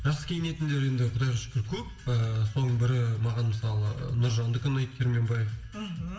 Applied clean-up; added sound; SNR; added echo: none; none; none; reverberation time 0.7 s.